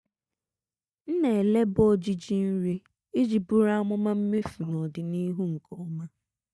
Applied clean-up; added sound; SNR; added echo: neural mask model DeepFilterNet 3.